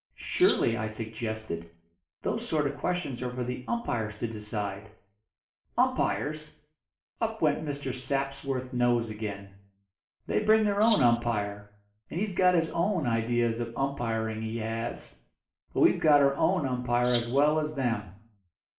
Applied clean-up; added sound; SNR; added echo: none; Rattle (instrument); 10 dB; reverberation time 0.5 s.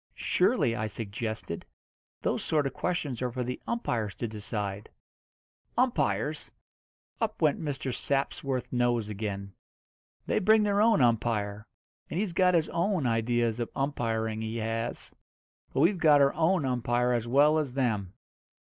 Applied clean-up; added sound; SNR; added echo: none; none; none; none.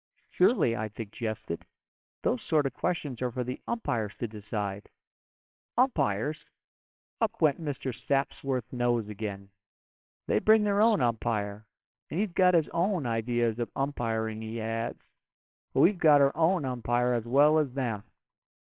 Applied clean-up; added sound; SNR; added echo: neural separator model SepFormer WHAMR!.